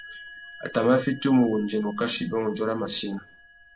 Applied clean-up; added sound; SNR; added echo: none; Chime; 14 dB; none.